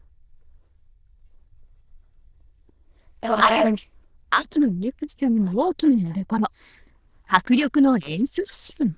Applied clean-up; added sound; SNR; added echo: neural diffusion model UNIVERSE++.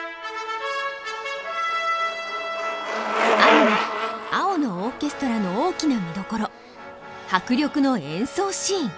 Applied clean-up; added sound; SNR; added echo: none; Bicycle; 3 dB; none.